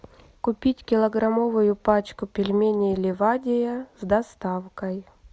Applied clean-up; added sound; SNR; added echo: none; none; none; none.